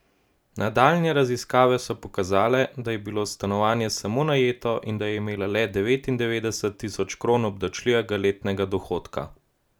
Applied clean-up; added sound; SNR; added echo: none; none; none; none.